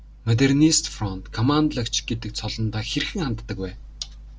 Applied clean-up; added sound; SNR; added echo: none; none; none; none.